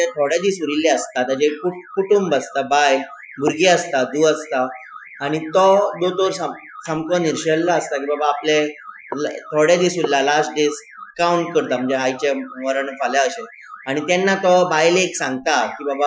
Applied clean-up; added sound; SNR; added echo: classical method Wiener filter.